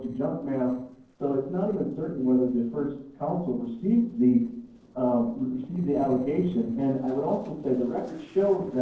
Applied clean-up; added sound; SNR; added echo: neural separator model SepFormer DNS4.